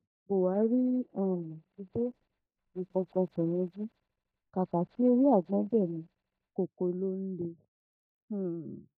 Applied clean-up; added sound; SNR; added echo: neural mask model DeepFilterNet 3.